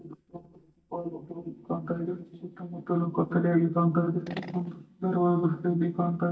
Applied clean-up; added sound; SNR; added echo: neural mask model DeepFilterNet 3.